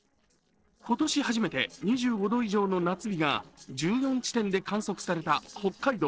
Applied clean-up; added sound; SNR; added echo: neural separator model SepFormer DNS4.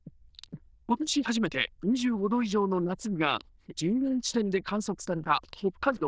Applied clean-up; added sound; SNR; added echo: neural diffusion model UNIVERSE++.